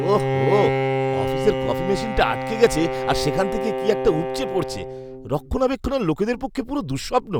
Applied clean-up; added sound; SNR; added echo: none; Bowed string instrument; 3 dB; none.